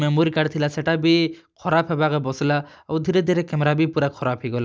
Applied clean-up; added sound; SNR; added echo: none; none; none; none.